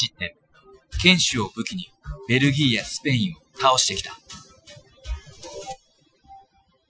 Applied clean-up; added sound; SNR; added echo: classical method Wiener filter.